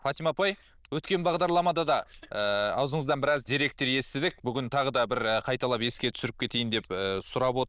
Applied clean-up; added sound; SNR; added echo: neural diffusion model UNIVERSE++.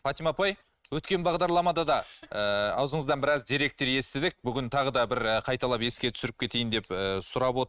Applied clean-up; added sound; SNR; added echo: neural mask model RNNoise.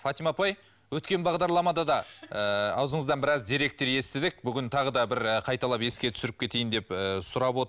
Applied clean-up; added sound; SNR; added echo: none; none; none; none.